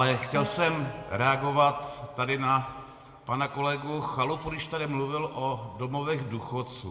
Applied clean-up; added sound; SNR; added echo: none; Acoustic guitar; 14 dB; reverberation time 1.7 s.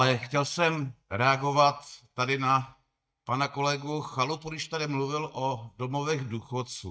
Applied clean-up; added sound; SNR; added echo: neural mask model DeepFilterNet 3.